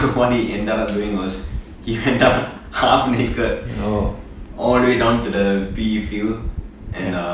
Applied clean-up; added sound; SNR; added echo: none; none; none; none.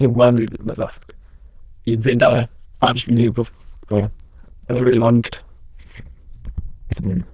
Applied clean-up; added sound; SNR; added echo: neural diffusion model UNIVERSE++.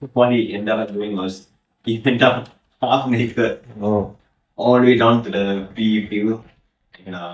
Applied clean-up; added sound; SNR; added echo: neural mask model DeepFilterNet 3.